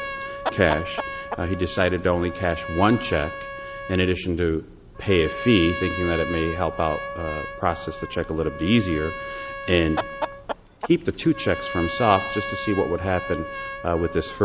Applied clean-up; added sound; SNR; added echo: none; Chicken, rooster + Trumpet; 9 dB; none.